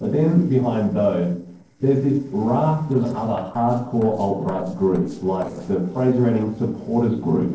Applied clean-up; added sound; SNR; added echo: neural separator model SepFormer DNS4.